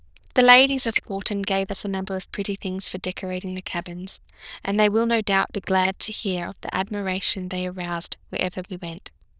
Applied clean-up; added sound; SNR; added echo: neural diffusion model UNIVERSE++.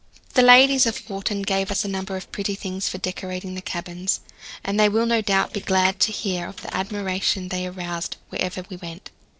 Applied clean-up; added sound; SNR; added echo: neural separator model SepFormer DNS4.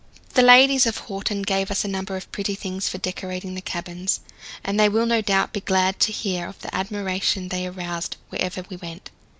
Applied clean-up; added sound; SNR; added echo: none; none; none; none.